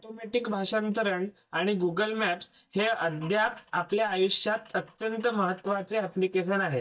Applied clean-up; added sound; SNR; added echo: neural mask model DeepFilterNet 3.